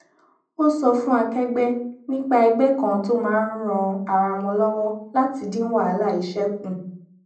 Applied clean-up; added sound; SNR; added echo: none; none; none; reverberation time 0.6 s.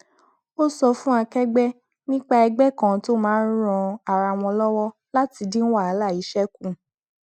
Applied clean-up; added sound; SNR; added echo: none; none; none; none.